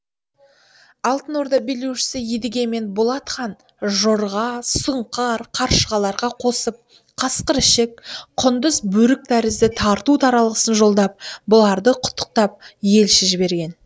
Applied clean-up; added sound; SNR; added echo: none; none; none; none.